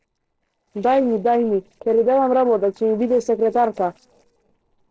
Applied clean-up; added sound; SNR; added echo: neural separator model SepFormer DNS4.